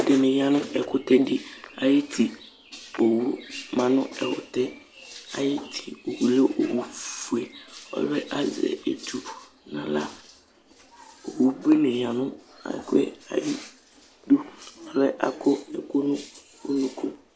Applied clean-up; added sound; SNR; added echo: none; none; none; none.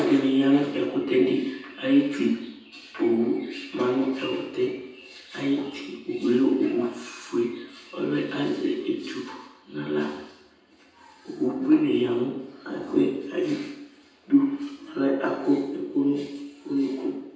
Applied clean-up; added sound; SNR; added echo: none; none; none; reverberation time 0.9 s.